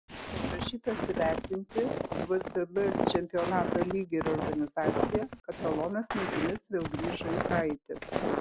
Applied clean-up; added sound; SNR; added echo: none; Walk, footsteps; 1 dB; none.